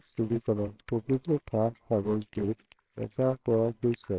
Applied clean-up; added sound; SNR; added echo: neural separator model SepFormer WHAMR!.